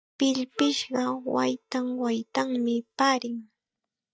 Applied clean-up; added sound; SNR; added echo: neural mask model DeepFilterNet 3.